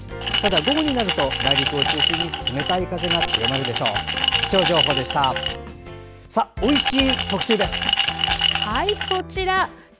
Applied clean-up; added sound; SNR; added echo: none; Glass; -1 dB; none.